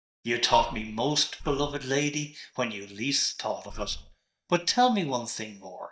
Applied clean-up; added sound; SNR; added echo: neural mask model DeepFilterNet 3.